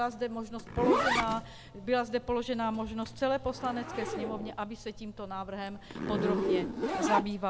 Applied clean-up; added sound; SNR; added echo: none; Zipper (clothing); 1 dB; none.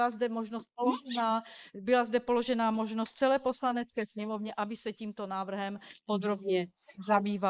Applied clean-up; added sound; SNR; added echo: neural mask model Resemble Enhance denoiser.